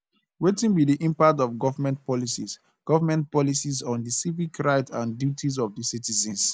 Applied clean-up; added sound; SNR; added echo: none; none; none; none.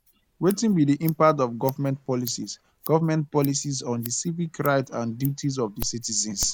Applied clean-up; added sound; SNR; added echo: none; Scissors; 17 dB; none.